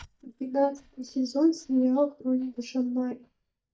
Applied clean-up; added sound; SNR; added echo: neural mask model DeepFilterNet 3.